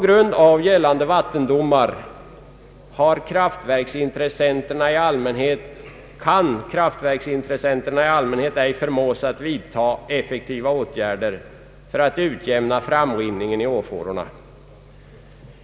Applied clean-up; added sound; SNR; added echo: none; none; none; none.